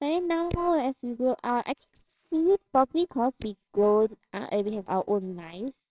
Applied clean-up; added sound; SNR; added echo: neural separator model SepFormer WHAMR!.